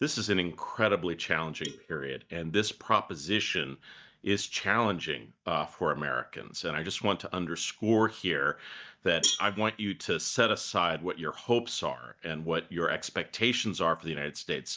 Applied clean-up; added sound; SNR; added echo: neural mask model DeepFilterNet 3.